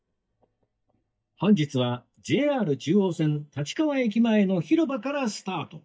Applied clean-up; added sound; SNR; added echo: neural mask model DeepFilterNet 3.